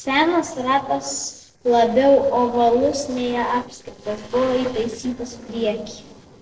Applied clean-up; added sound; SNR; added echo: neural separator model SepFormer DNS4.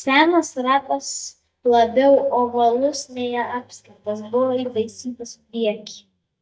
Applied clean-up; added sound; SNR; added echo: neural mask model DeepFilterNet 3.